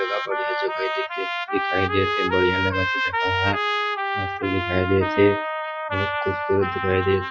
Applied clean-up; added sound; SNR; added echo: classical method Wiener filter.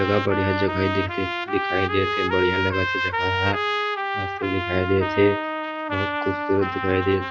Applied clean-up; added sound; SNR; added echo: none; Trumpet; 1 dB; none.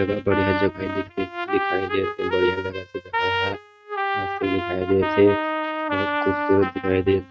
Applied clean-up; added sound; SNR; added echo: neural mask model RNNoise.